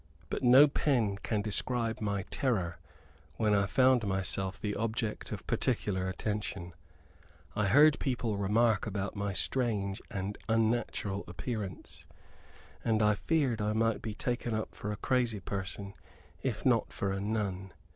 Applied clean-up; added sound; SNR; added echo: none; none; none; none.